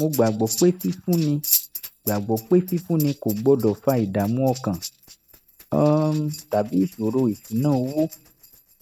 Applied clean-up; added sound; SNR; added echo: neural mask model RNNoise.